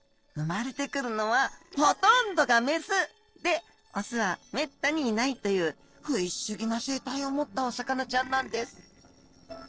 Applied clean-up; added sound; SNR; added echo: neural separator model SepFormer DNS4.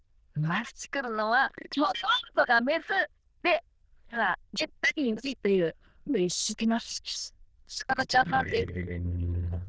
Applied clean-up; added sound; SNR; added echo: neural diffusion model UNIVERSE++.